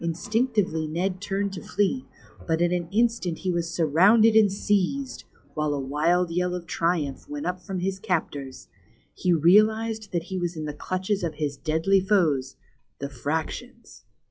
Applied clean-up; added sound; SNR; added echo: classical method log-MMSE.